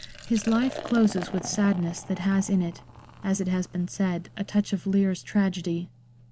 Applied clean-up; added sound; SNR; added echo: none; Liquid; 16 dB; none.